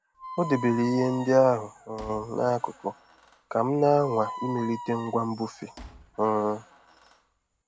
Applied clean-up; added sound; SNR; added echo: none; Squeak; 15 dB; none.